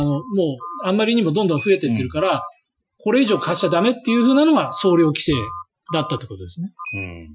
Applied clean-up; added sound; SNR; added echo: classical method Wiener filter.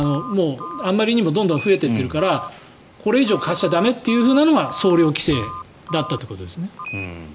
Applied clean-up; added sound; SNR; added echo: none; Telephone; 15 dB; none.